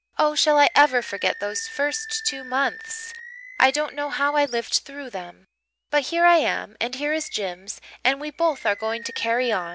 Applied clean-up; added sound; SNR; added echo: none; Animal; 18 dB; none.